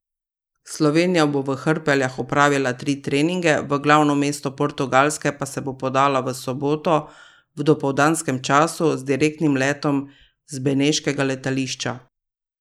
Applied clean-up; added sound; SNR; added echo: neural mask model Resemble Enhance denoiser.